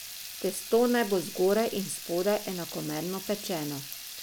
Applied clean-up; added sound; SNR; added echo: none; Water tap, faucet / Liquid; 11 dB; none.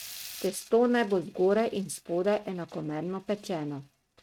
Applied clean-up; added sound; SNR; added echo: neural mask model RNNoise.